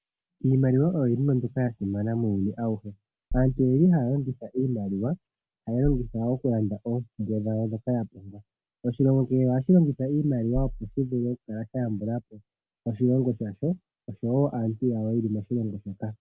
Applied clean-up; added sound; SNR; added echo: none; Bass drum; 9 dB; none.